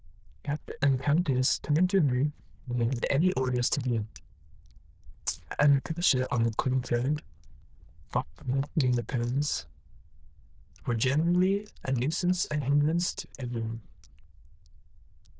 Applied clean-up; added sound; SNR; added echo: neural diffusion model UNIVERSE++.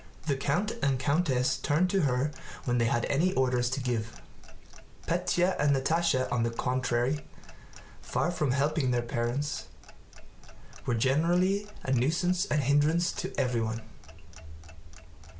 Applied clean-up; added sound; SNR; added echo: none; Clock; 14 dB; none.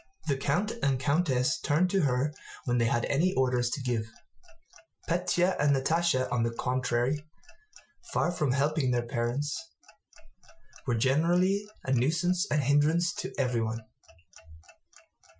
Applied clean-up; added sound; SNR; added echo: classical method Wiener filter.